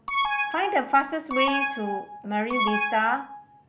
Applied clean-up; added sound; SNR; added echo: none; Alarm; 2 dB; none.